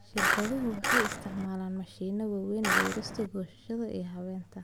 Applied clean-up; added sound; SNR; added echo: none; Skateboard; -4 dB; none.